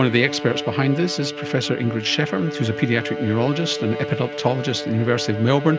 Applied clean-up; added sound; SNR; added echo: none; Bowed string instrument; 8 dB; none.